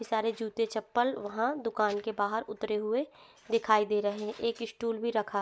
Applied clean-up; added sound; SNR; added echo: none; none; none; none.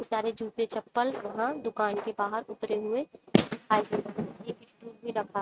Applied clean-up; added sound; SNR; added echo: neural mask model RNNoise.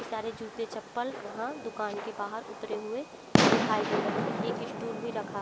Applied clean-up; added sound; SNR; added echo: none; Fireworks; -4 dB; none.